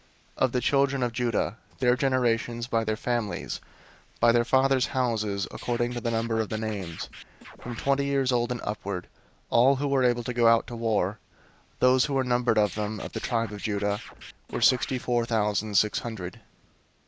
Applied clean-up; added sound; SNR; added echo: neural mask model Resemble Enhance denoiser.